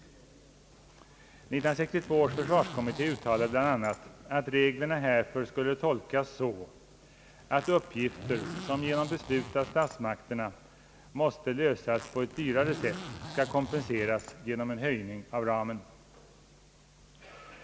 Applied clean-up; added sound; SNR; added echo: none; Zipper (clothing); 12 dB; none.